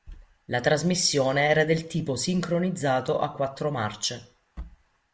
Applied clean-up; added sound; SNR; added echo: none; none; none; none.